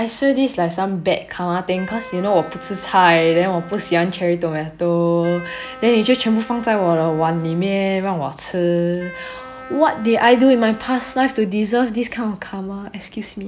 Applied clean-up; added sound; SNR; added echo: none; Wind instrument, woodwind instrument; 19 dB; none.